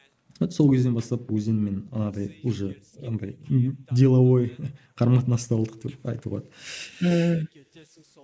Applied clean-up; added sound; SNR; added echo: neural mask model Resemble Enhance denoiser.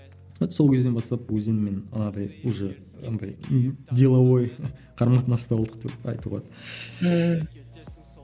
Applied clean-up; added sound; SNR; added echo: none; none; none; none.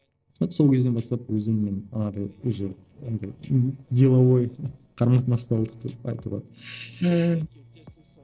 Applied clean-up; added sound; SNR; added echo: neural separator model SepFormer DNS4.